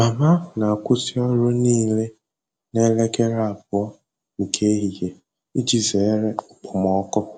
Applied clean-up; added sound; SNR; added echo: none; none; none; none.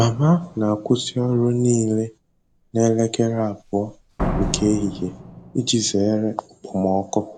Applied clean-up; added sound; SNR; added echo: none; Slam; 12 dB; none.